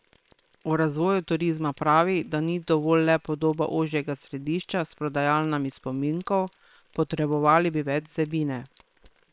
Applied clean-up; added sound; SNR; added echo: neural separator model SepFormer WHAM!.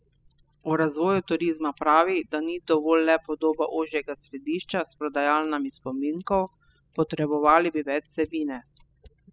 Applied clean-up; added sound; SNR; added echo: classical method spectral subtraction.